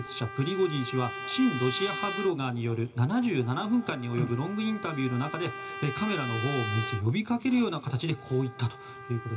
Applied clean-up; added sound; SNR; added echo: none; Trumpet; 10 dB; reverberation time 2.7 s.